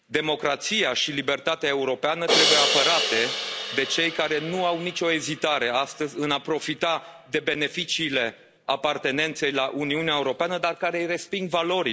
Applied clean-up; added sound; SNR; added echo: none; Crash cymbal; 6 dB; none.